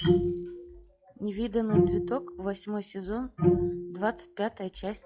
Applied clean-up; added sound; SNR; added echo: classical method log-MMSE.